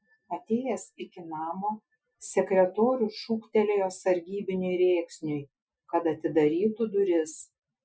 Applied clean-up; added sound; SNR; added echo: classical method Wiener filter.